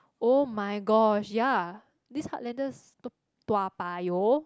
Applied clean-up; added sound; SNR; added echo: none; none; none; none.